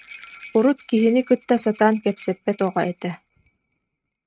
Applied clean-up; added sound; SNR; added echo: neural mask model RNNoise.